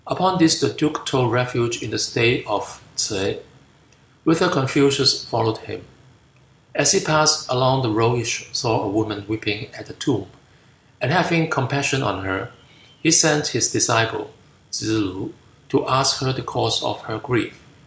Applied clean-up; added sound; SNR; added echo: none; none; none; none.